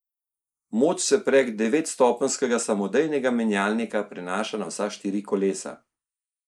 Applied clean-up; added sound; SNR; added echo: neural mask model Resemble Enhance denoiser.